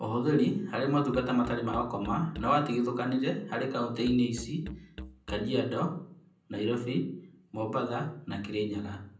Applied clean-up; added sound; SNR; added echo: none; Musical instrument; 15 dB; reverberation time 0.6 s.